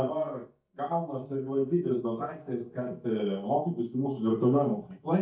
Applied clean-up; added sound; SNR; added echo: neural mask model DeepFilterNet 3.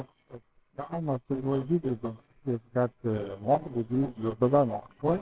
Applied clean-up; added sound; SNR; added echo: neural separator model SepFormer WHAMR!.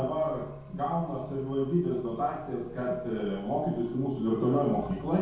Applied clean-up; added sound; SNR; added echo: none; Accelerating, revving, vroom; 15 dB; reverberation time 0.8 s.